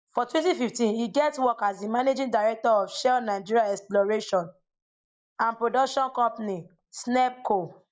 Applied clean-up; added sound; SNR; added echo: neural mask model Resemble Enhance denoiser.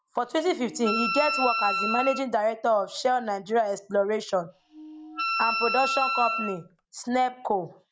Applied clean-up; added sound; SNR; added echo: none; Wind instrument, woodwind instrument; 3 dB; none.